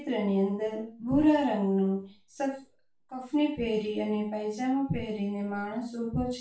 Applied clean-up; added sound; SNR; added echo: none; none; none; reverberation time 0.3 s.